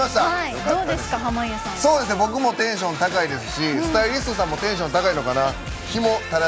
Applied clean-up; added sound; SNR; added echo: none; none; none; none.